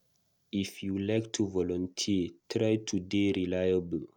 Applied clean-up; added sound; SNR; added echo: none; none; none; none.